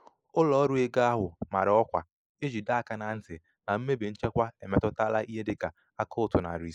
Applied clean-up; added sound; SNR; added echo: neural mask model Resemble Enhance denoiser.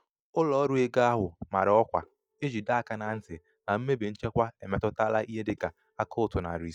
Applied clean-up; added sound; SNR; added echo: neural mask model DeepFilterNet 3.